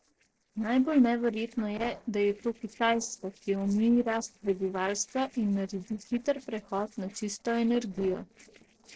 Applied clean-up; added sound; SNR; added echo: neural separator model SepFormer DNS4.